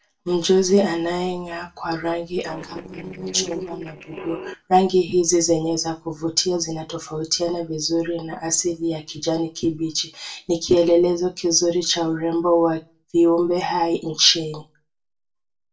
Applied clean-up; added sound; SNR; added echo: neural separator model SepFormer DNS4.